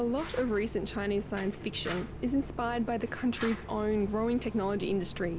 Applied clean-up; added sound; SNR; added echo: none; Fire; 10 dB; none.